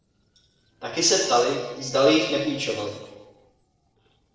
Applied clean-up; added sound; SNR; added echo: neural separator model SepFormer DNS4.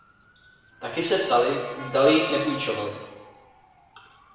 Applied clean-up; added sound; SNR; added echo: none; Motor vehicle (road) / Siren; 16 dB; reverberation time 1.1 s.